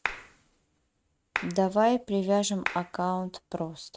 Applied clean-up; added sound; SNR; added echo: neural mask model RNNoise.